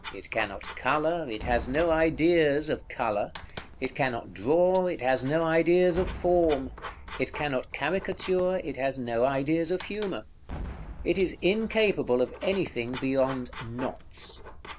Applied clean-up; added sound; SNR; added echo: none; Cheering / Fireworks + Writing; 14 dB; none.